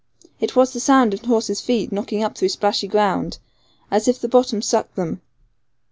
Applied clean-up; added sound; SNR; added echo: none; none; none; none.